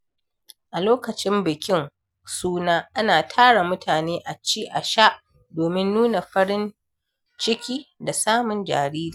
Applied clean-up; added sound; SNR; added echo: none; none; none; none.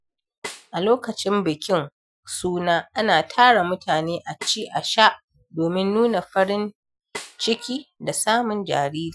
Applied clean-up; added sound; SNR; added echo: classical method Wiener filter.